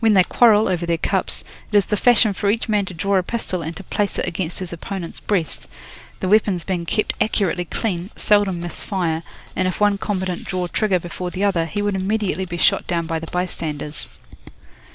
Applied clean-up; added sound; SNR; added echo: none; Hands; 19 dB; none.